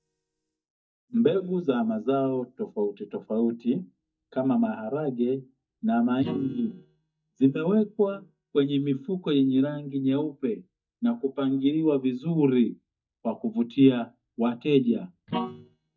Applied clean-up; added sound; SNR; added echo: neural mask model DeepFilterNet 3.